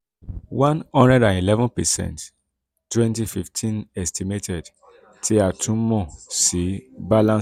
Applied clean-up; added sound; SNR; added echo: none; none; none; none.